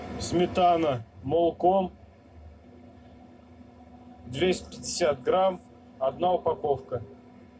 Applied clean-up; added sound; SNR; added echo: none; none; none; reverberation time 0.2 s.